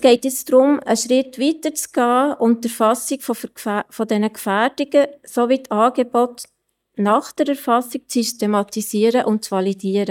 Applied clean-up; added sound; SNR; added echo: neural mask model DeepFilterNet 3.